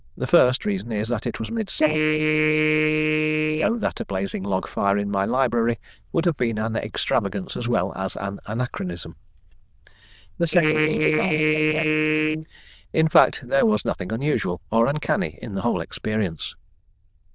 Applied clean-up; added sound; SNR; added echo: neural diffusion model UNIVERSE++.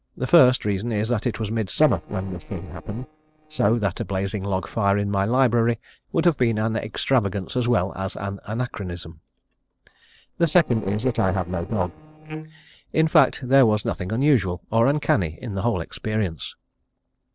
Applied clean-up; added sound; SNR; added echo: neural separator model SepFormer DNS4.